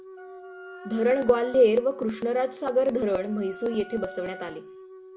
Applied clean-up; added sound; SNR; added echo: none; Wind instrument, woodwind instrument + Wind instrument, woodwind instrument; 17 dB; none.